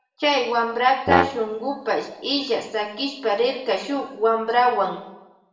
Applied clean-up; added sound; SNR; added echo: none; Brass instrument; 2 dB; reverberation time 0.8 s.